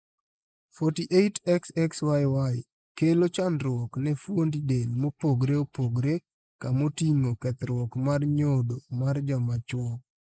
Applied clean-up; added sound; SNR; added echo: neural mask model Resemble Enhance denoiser.